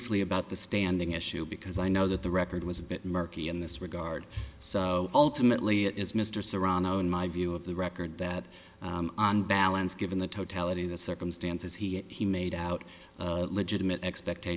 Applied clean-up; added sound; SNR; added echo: none; none; none; none.